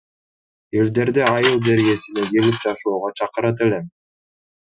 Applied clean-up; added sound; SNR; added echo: classical method Wiener filter.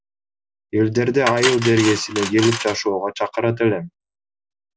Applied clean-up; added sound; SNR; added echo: none; Cutlery, silverware; 9 dB; none.